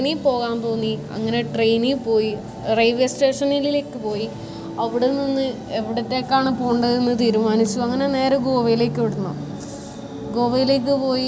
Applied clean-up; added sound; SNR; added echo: none; none; none; none.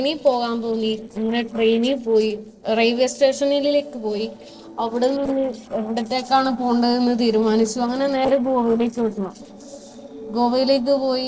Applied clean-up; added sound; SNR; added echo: neural separator model SepFormer DNS4.